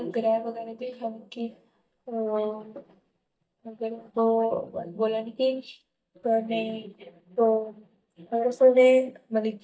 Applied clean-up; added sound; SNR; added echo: neural mask model DeepFilterNet 3.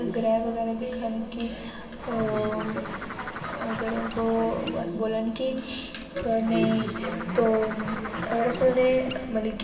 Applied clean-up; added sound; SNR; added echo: none; Bird; 9 dB; reverberation time 2.7 s.